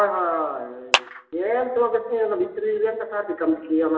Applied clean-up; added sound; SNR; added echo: none; Clapping; 4 dB; reverberation time 0.9 s.